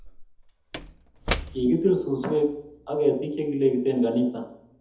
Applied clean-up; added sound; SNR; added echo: none; Slam / Wood; 12 dB; reverberation time 0.7 s.